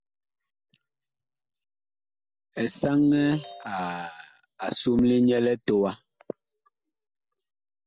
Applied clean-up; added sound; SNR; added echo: none; Ringtone; 19 dB; none.